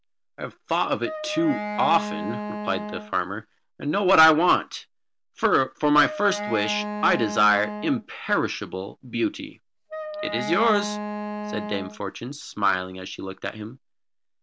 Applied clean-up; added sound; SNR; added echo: none; Wind instrument, woodwind instrument; 7 dB; none.